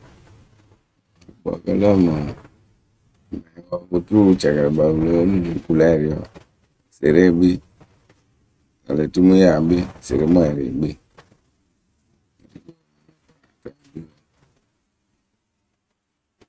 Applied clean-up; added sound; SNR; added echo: neural mask model RNNoise.